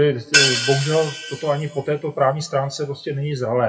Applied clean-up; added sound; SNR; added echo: classical method WPE with log-MMSE.